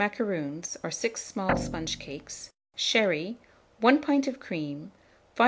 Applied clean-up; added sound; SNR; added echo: none; Guitar; 4 dB; none.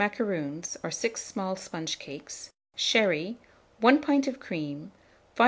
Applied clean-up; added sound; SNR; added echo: none; none; none; none.